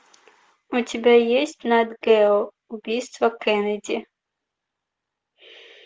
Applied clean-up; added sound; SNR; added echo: none; none; none; none.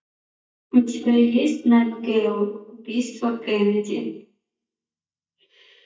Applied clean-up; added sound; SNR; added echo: neural mask model DeepFilterNet 3.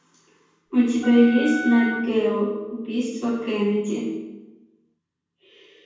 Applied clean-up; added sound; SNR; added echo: none; Wind instrument, woodwind instrument; 11 dB; reverberation time 1.1 s.